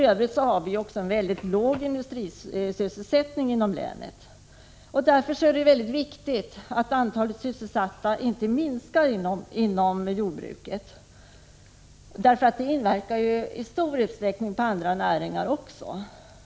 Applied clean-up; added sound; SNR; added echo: none; Run; 19 dB; none.